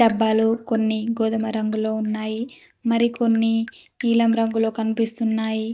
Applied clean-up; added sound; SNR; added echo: neural mask model DeepFilterNet 3.